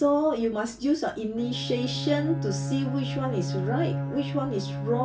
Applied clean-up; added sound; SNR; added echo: none; Bowed string instrument; 5 dB; reverberation time 0.2 s.